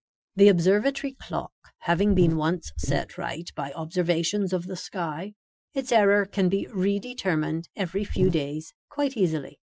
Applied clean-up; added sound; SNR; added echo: classical method Wiener filter.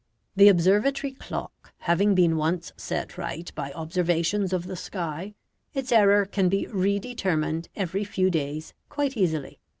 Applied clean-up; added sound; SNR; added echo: none; none; none; none.